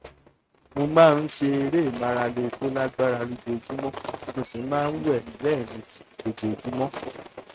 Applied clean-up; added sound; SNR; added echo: neural mask model RNNoise.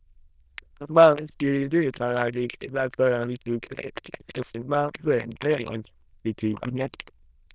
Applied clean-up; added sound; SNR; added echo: neural diffusion model UNIVERSE++.